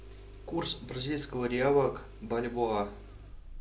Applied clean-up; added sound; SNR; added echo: none; Engine starting; 16 dB; none.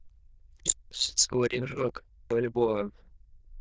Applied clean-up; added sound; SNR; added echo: neural diffusion model UNIVERSE++.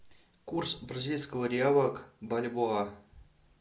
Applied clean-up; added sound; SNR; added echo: none; none; none; none.